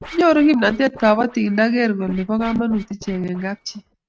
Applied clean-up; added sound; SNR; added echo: neural mask model RNNoise.